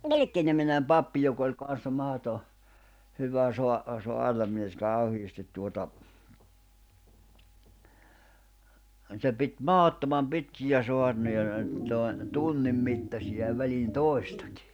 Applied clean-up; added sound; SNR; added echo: none; Organ; 8 dB; none.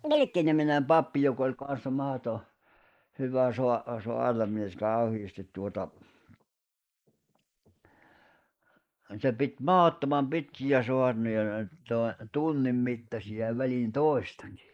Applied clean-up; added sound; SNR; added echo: neural mask model Resemble Enhance denoiser.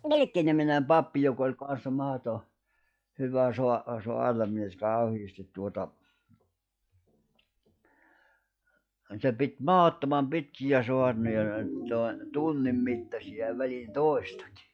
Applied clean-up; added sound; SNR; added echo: classical method log-MMSE.